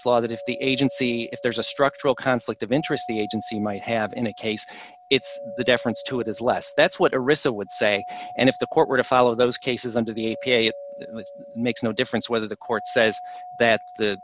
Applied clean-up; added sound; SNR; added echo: none; Doorbell; 15 dB; none.